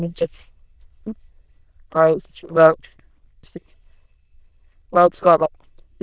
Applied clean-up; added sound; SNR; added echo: neural diffusion model UNIVERSE++.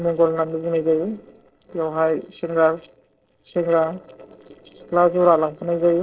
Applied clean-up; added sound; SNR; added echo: neural separator model SepFormer DNS4.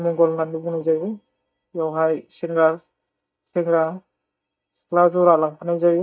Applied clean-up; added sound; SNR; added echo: neural mask model DeepFilterNet 3.